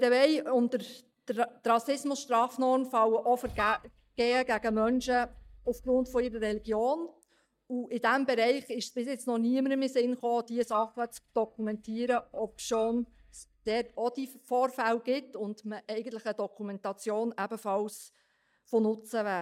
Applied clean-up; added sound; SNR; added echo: neural mask model DeepFilterNet 3.